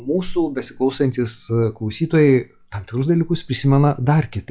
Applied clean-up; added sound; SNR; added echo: classical method log-MMSE.